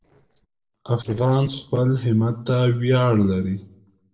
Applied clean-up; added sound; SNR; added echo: neural separator model SepFormer DNS4.